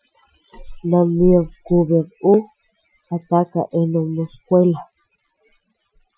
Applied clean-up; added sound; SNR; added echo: classical method Wiener filter.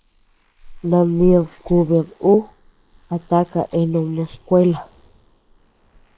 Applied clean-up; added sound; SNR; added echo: neural mask model Resemble Enhance denoiser.